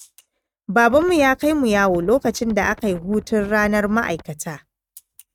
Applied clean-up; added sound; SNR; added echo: neural mask model RNNoise.